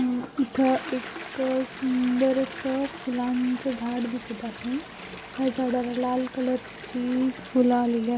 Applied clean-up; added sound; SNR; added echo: none; Toilet flush; 15 dB; none.